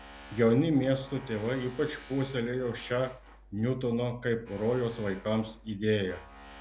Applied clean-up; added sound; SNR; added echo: none; Tools; 18 dB; none.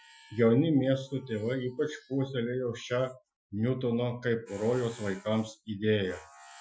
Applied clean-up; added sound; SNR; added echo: classical method Wiener filter.